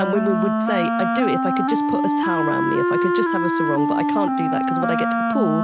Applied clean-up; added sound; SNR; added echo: none; Wind instrument, woodwind instrument; -5 dB; none.